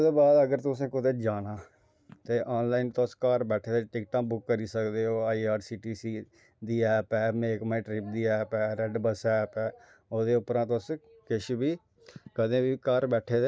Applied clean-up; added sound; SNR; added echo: none; none; none; none.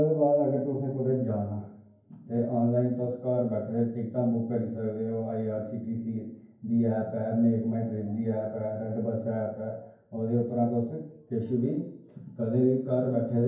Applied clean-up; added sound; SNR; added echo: none; none; none; reverberation time 0.9 s.